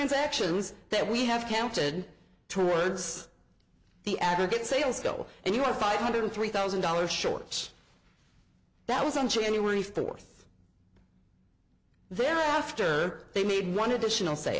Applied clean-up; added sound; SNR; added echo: none; none; none; none.